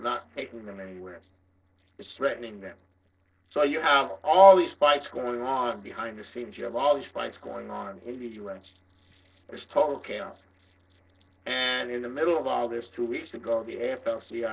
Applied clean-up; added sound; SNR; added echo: neural separator model SepFormer DNS4.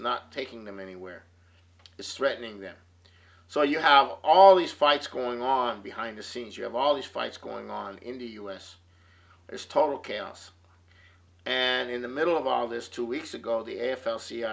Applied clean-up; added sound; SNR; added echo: none; none; none; none.